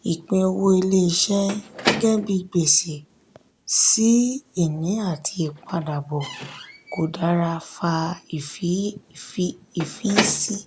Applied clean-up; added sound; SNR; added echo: none; Squeak / Slam / Wood; 11 dB; none.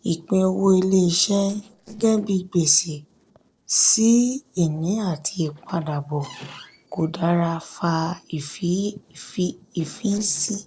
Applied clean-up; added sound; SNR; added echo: neural separator model SepFormer DNS4.